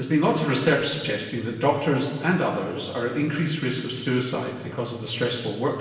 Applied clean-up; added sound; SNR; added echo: none; none; none; reverberation time 1.2 s.